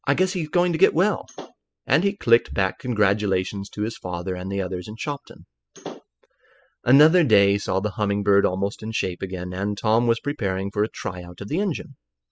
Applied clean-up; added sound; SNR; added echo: classical method spectral subtraction.